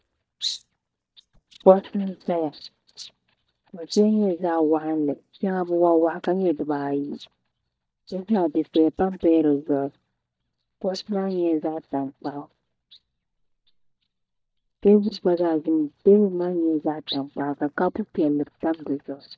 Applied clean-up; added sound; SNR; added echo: neural mask model DeepFilterNet 3.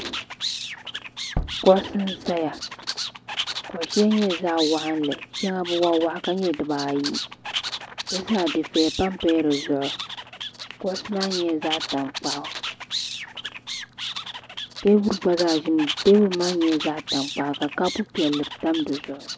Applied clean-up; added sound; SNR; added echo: none; Tap / Bass drum + Animal; 8 dB; none.